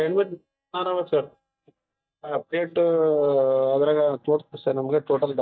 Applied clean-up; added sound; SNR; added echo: neural mask model DeepFilterNet 3.